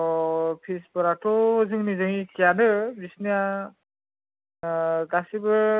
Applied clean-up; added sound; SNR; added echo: none; none; none; none.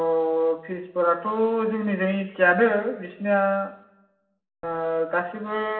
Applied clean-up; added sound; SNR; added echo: none; none; none; reverberation time 0.8 s.